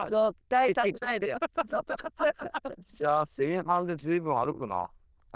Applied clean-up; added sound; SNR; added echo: neural diffusion model UNIVERSE++.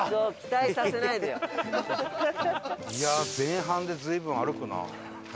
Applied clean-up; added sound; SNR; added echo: none; none; none; none.